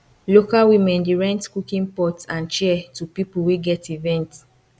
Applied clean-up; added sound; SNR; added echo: none; none; none; none.